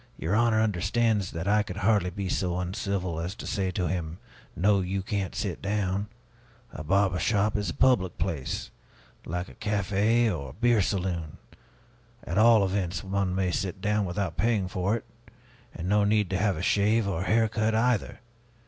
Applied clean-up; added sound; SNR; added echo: none; none; none; none.